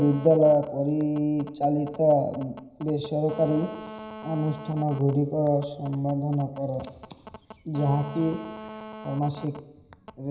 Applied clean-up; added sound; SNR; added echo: none; Telephone; 17 dB; reverberation time 0.9 s.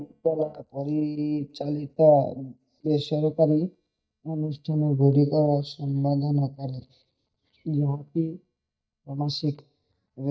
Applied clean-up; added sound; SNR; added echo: neural mask model DeepFilterNet 3.